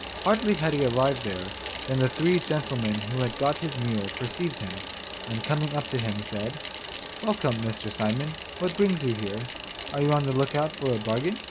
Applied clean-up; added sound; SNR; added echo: none; Bicycle; 3 dB; none.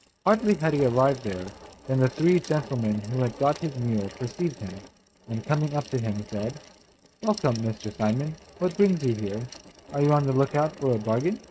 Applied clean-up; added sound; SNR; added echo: neural mask model RNNoise.